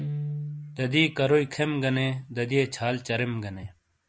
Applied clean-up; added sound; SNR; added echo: none; Guitar; 12 dB; none.